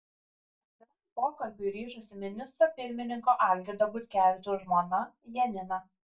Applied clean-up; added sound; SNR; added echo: neural mask model DeepFilterNet 3.